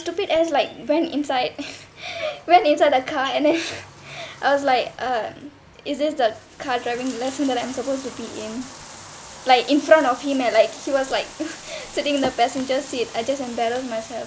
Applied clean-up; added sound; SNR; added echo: none; Bathtub (filling or washing); 19 dB; none.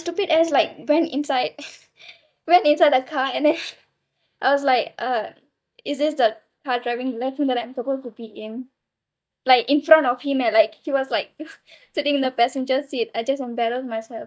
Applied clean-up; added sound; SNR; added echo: neural mask model DeepFilterNet 3.